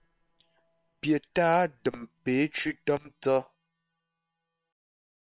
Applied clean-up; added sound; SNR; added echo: neural separator model SepFormer WHAM!.